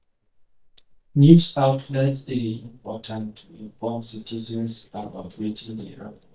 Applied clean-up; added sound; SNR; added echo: neural mask model DeepFilterNet 3.